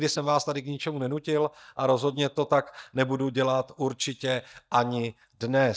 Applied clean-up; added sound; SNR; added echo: neural mask model DeepFilterNet 3.